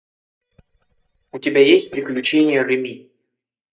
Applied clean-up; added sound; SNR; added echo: neural mask model DeepFilterNet 3.